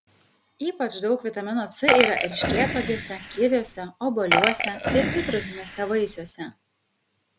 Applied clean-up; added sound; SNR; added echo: none; Burping, eructation; 0 dB; none.